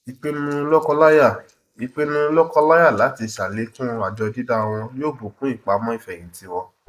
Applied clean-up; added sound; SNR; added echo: neural mask model Resemble Enhance denoiser.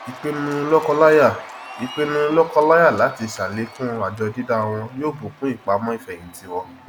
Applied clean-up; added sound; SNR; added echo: none; Cheering; 18 dB; none.